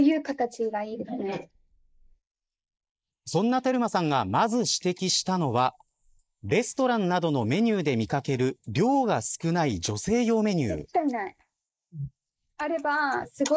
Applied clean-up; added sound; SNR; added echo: neural mask model Resemble Enhance denoiser.